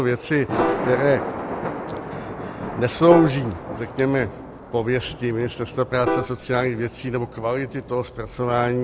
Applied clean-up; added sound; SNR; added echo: none; Thunder + Piano; 6 dB; none.